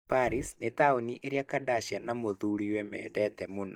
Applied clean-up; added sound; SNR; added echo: neural mask model DeepFilterNet 3.